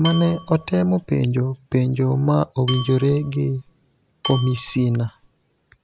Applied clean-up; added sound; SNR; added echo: none; Dishes, pots, and pans / Glass / Bell; 14 dB; none.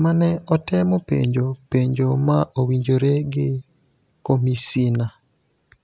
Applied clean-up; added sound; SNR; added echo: none; none; none; none.